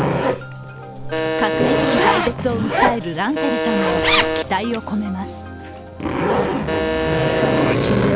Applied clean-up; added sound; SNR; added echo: none; Zipper (clothing) + Alarm; -5 dB; none.